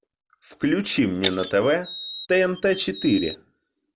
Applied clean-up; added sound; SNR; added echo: none; Shatter + Bird vocalization, bird call, bird song; 10 dB; none.